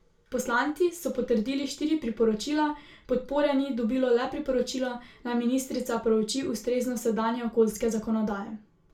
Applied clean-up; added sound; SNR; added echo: none; none; none; reverberation time 0.3 s.